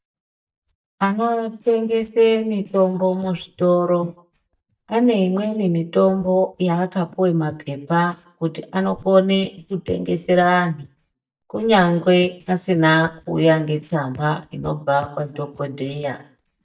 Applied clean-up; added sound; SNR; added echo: neural mask model DeepFilterNet 3.